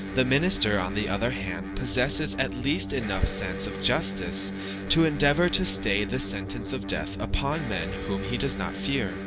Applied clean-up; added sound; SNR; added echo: none; Electric guitar; 8 dB; none.